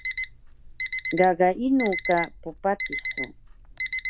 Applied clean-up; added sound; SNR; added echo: none; Alarm; 7 dB; none.